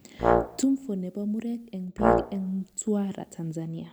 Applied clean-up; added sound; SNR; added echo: none; Brass instrument; -1 dB; none.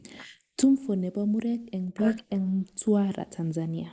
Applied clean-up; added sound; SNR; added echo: neural mask model Resemble Enhance denoiser.